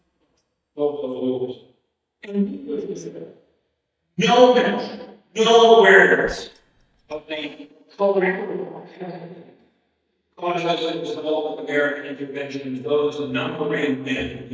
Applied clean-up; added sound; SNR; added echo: neural mask model DeepFilterNet 3.